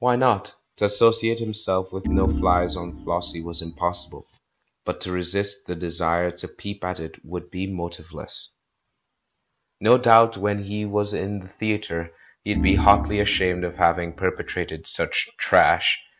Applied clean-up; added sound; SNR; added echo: none; Organ; 4 dB; none.